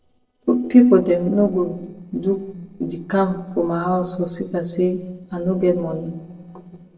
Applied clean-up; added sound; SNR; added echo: neural separator model SepFormer DNS4.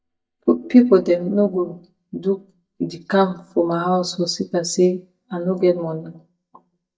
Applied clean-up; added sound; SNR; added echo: neural mask model DeepFilterNet 3.